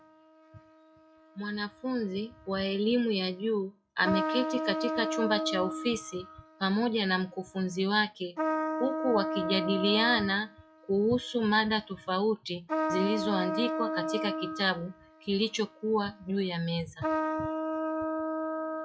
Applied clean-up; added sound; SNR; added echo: classical method log-MMSE.